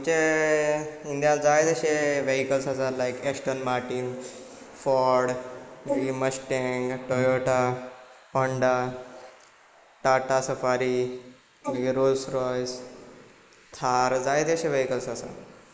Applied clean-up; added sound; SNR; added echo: neural mask model Resemble Enhance denoiser.